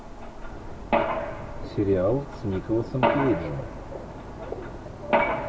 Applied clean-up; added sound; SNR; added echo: none; Mechanisms; 0 dB; none.